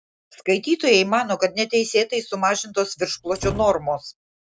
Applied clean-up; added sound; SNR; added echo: none; Slam; 11 dB; none.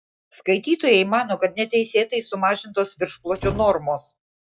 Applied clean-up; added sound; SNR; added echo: classical method log-MMSE.